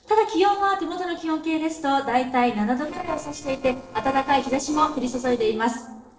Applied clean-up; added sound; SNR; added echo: neural separator model SepFormer DNS4.